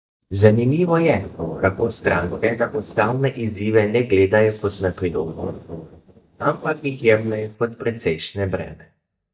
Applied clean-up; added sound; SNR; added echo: neural mask model DeepFilterNet 3.